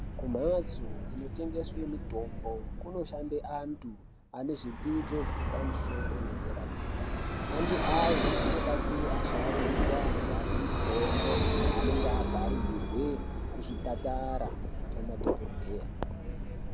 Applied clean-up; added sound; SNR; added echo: none; Vehicle; -4 dB; none.